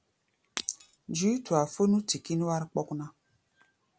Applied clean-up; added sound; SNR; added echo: none; Shatter; 11 dB; none.